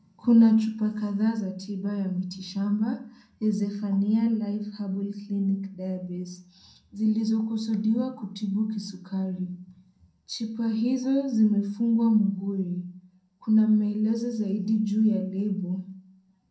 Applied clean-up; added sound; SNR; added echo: none; none; none; reverberation time 0.5 s.